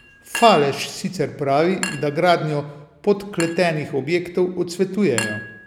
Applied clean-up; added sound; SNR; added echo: none; Chink, clink; 14 dB; none.